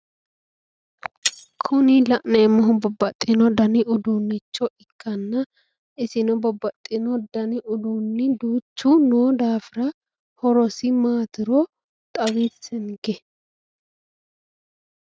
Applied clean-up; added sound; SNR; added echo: neural mask model RNNoise.